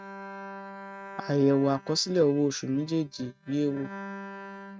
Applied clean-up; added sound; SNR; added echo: neural mask model RNNoise.